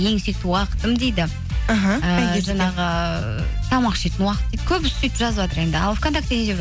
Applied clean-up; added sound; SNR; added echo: none; none; none; none.